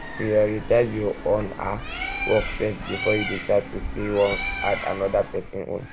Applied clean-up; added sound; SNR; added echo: none; Bird; 7 dB; none.